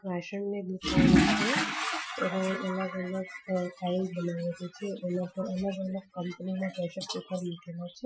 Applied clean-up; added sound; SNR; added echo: classical method Wiener filter.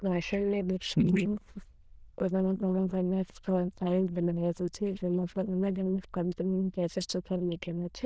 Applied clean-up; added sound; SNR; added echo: neural diffusion model UNIVERSE++.